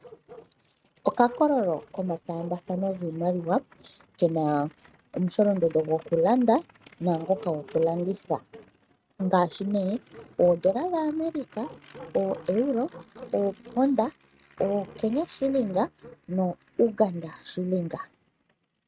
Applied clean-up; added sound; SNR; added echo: neural mask model RNNoise.